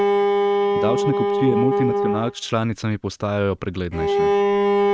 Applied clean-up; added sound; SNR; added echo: neural mask model RNNoise.